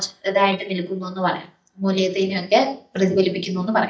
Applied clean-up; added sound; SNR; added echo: neural mask model DeepFilterNet 3.